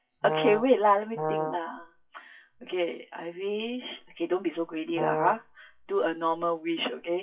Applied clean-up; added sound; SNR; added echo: classical method WPE with log-MMSE.